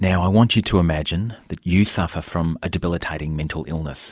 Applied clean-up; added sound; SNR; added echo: none; none; none; none.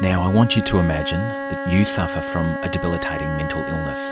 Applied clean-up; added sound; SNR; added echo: none; Wind instrument, woodwind instrument; 6 dB; none.